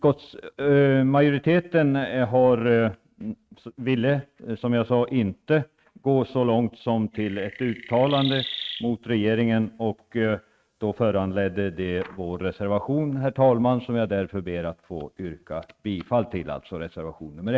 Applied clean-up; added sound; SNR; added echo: neural mask model RNNoise.